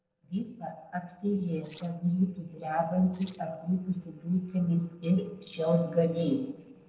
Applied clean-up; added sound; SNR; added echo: neural separator model SepFormer DNS4.